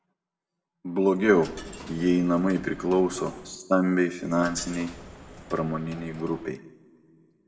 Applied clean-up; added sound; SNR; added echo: none; Coin (dropping); 17 dB; reverberation time 1.1 s.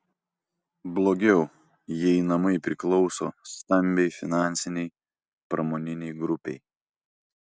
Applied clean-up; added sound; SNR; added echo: none; none; none; none.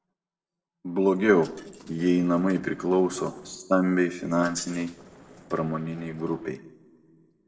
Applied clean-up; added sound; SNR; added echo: neural separator model SepFormer DNS4.